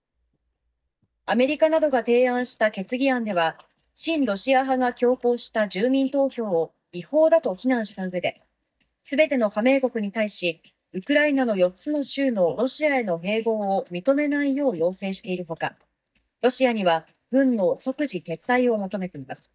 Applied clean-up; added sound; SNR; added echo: neural mask model DeepFilterNet 3.